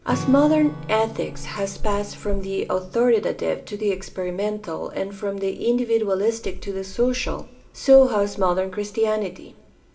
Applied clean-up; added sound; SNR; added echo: none; Acoustic guitar / Strum; 17 dB; reverberation time 0.7 s.